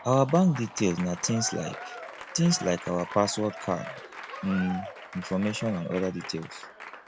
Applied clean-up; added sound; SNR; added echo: none; Applause / Crowd; 13 dB; none.